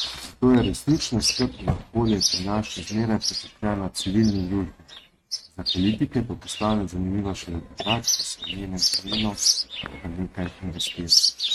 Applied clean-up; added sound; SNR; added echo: neural mask model RNNoise.